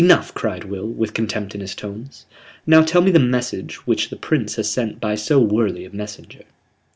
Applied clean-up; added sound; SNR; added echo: none; none; none; none.